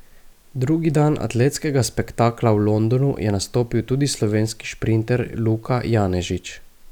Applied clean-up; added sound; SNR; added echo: none; none; none; none.